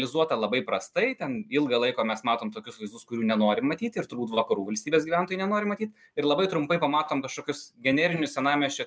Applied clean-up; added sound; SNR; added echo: none; none; none; none.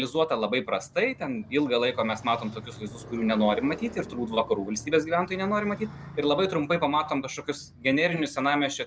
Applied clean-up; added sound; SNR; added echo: none; Motorcycle; 18 dB; none.